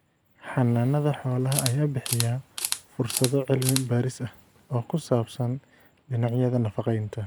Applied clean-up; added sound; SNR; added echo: none; Camera; 8 dB; none.